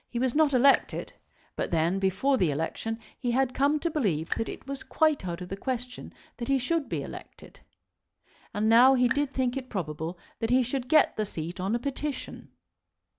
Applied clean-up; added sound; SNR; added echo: none; Raindrop; 14 dB; none.